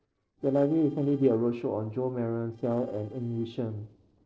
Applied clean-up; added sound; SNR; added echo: neural separator model SepFormer DNS4.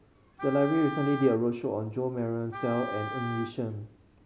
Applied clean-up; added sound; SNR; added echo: none; Wind instrument, woodwind instrument; 11 dB; none.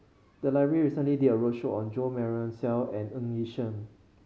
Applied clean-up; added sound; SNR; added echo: none; none; none; none.